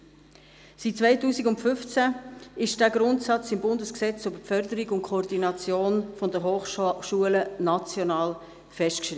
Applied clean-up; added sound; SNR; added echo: none; none; none; none.